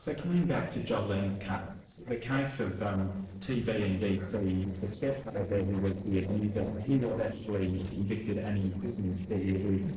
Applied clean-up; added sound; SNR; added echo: neural separator model SepFormer DNS4.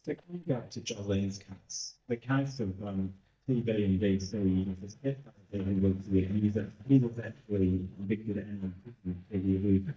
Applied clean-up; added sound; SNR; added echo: neural mask model DeepFilterNet 3.